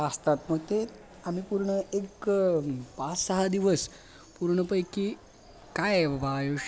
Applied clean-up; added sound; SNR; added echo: none; none; none; none.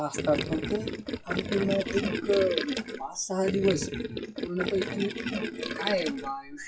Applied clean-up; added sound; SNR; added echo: classical method WPE with log-MMSE.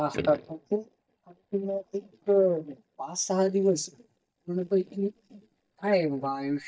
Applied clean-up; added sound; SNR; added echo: neural mask model DeepFilterNet 3.